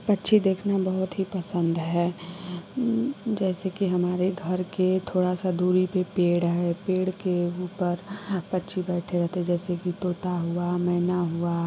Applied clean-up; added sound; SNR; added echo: none; none; none; none.